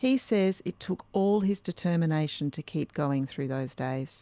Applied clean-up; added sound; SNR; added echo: none; none; none; none.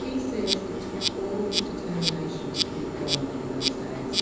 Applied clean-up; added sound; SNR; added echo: none; Insect; -3 dB; reverberation time 1.1 s.